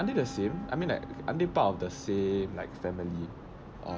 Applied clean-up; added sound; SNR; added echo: none; Wind instrument, woodwind instrument; 15 dB; none.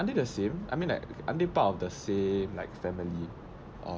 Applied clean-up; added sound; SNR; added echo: none; none; none; none.